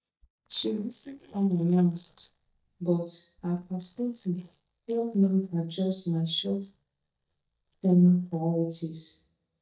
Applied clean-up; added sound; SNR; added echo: neural mask model DeepFilterNet 3.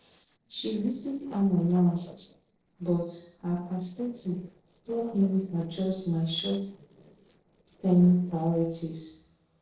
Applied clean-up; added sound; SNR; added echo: neural separator model SepFormer DNS4.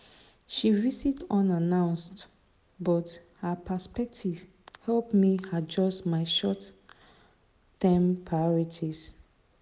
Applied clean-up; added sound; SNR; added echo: none; none; none; none.